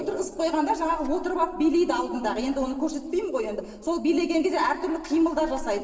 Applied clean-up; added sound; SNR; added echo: neural separator model SepFormer DNS4.